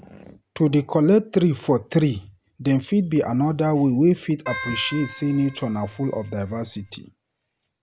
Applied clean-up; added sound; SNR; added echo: none; Keyboard (musical); 14 dB; none.